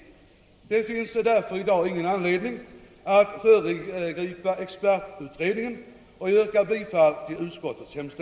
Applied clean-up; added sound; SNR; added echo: none; none; none; reverberation time 2.6 s.